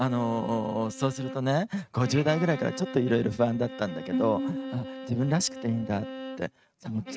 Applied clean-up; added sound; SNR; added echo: neural mask model RNNoise.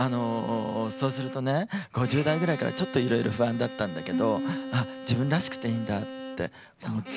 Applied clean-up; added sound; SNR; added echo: none; Bowed string instrument; 12 dB; none.